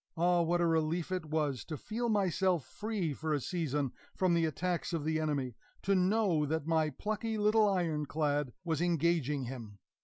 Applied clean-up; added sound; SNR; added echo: none; none; none; none.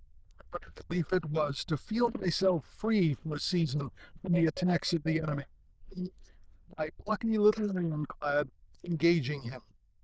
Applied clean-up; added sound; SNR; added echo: neural diffusion model UNIVERSE++.